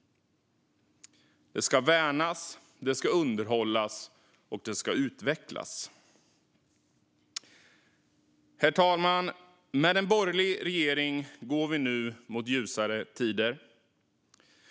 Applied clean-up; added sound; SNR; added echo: none; none; none; none.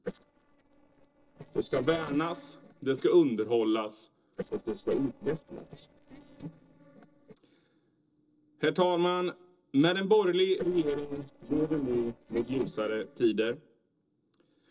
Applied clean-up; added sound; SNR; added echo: neural separator model SepFormer DNS4.